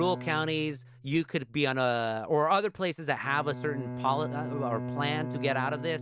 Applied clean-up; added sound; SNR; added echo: none; Bowed string instrument; 9 dB; none.